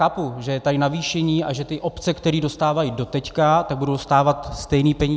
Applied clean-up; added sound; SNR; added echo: none; none; none; none.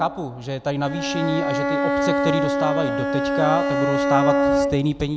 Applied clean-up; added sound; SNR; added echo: none; Bowed string instrument; -2 dB; none.